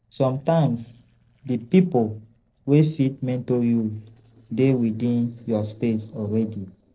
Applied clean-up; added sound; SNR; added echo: neural separator model SepFormer DNS4.